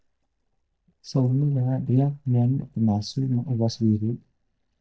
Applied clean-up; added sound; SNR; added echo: neural mask model DeepFilterNet 3.